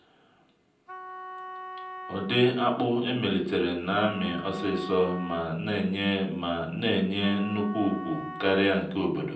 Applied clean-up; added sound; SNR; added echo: none; Wind instrument, woodwind instrument; 14 dB; reverberation time 0.6 s.